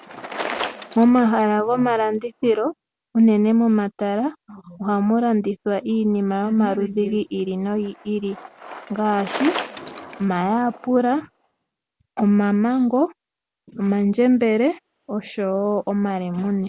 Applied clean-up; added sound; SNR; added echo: none; Bicycle; 17 dB; none.